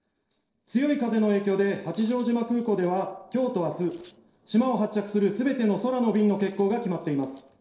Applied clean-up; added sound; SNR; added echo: neural separator model SepFormer DNS4.